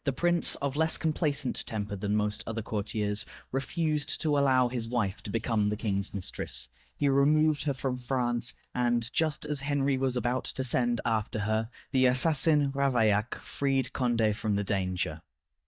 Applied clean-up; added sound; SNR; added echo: neural mask model DeepFilterNet 3.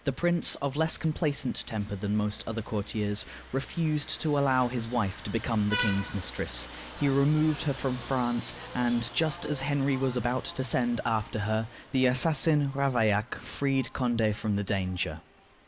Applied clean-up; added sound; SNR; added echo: none; Vehicle horn, car horn, honking; 15 dB; none.